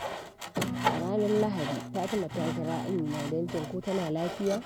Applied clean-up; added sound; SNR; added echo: none; Sawing + Acoustic guitar / Strum; 3 dB; none.